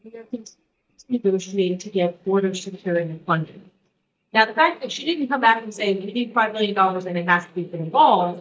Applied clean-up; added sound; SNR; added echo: neural mask model DeepFilterNet 3.